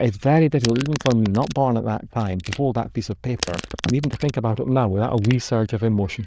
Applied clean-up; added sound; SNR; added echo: neural diffusion model UNIVERSE++.